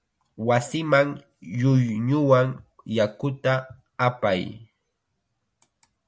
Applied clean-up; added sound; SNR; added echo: none; none; none; none.